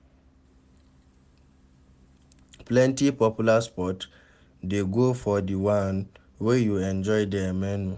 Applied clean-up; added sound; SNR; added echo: none; none; none; none.